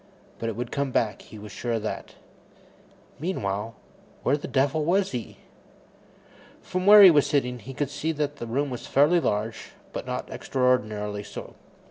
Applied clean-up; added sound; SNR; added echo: none; none; none; none.